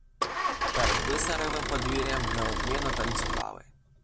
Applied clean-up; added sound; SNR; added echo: none; Idling / Engine starting / Motor vehicle (road); -5 dB; none.